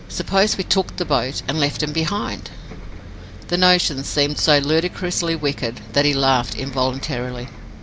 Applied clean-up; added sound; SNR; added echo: none; Bus; 13 dB; none.